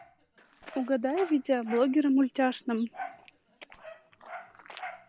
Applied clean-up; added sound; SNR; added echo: none; Dog; 16 dB; none.